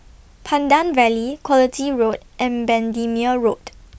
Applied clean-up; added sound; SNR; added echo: none; none; none; none.